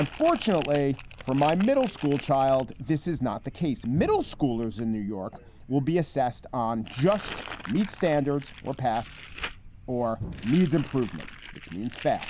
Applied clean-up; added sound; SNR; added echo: none; Thump, thud + Crumpling, crinkling; 14 dB; none.